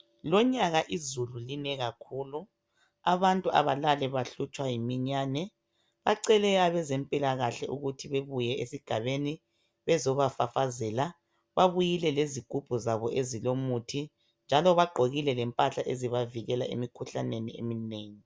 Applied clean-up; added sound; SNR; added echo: none; none; none; none.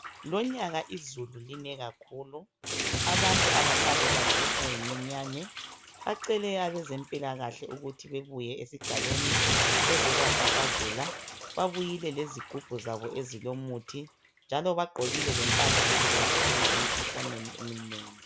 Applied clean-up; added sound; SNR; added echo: none; Bathtub (filling or washing); -4 dB; none.